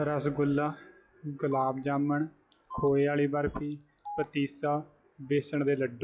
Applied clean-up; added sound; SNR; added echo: classical method log-MMSE.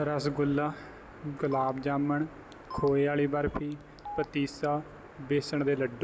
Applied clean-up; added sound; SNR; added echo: none; Telephone; 15 dB; none.